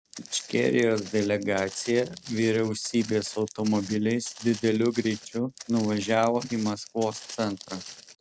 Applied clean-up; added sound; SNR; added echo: none; Walk, footsteps; 17 dB; none.